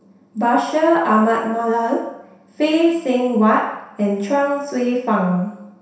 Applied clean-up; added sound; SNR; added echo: none; none; none; reverberation time 0.7 s.